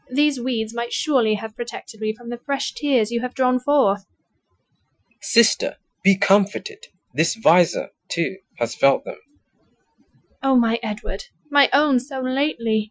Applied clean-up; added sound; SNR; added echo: classical method Wiener filter.